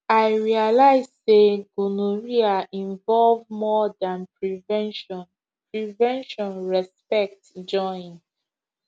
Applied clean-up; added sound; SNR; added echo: none; none; none; none.